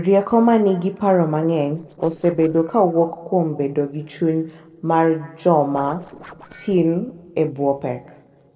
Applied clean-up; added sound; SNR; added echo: neural separator model SepFormer DNS4.